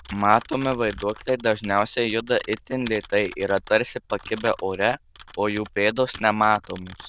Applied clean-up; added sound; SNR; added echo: neural diffusion model UNIVERSE++.